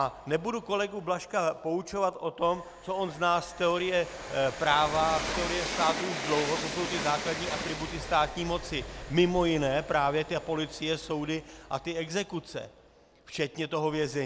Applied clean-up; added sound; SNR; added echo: none; Train; 9 dB; none.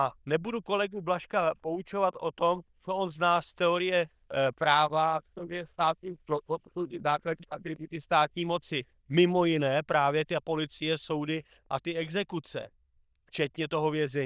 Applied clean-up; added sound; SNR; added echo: neural diffusion model UNIVERSE++.